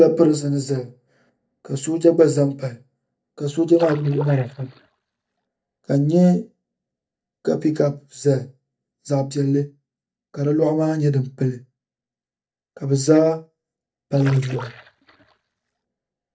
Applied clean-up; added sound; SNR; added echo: neural mask model DeepFilterNet 3.